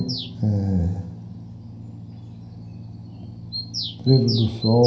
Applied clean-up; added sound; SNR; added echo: none; Bird vocalization, bird call, bird song; 13 dB; reverberation time 0.9 s.